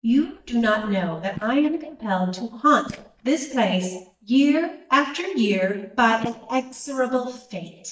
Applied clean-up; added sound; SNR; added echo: neural mask model DeepFilterNet 3.